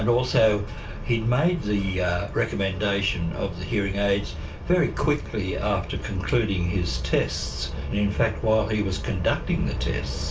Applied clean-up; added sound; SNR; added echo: none; none; none; reverberation time 0.3 s.